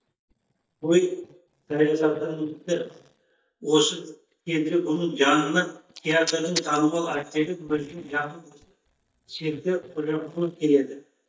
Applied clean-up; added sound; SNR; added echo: neural mask model DeepFilterNet 3.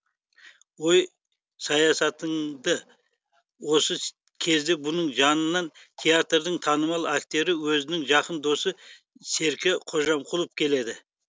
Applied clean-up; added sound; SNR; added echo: none; none; none; none.